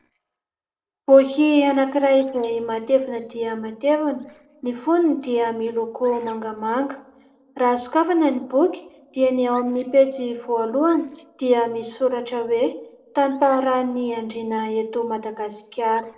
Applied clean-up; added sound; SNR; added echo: neural separator model SepFormer DNS4.